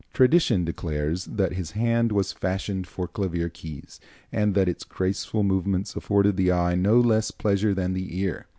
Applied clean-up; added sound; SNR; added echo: none; none; none; none.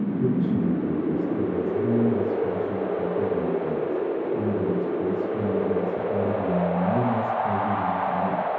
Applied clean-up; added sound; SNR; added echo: none; Wind; -4 dB; reverberation time 0.9 s.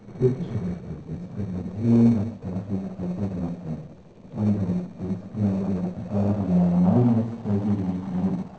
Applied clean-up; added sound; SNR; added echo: neural separator model SepFormer DNS4.